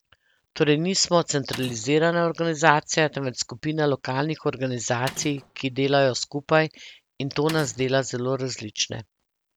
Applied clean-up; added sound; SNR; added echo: none; Mechanisms; 16 dB; none.